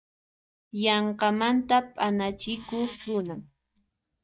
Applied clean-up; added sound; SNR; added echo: neural mask model DeepFilterNet 3.